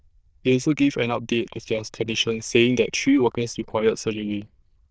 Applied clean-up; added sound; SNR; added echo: neural diffusion model UNIVERSE++.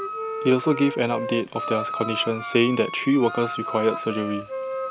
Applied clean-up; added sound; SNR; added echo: none; Wind instrument, woodwind instrument + Wind instrument, woodwind instrument; 7 dB; none.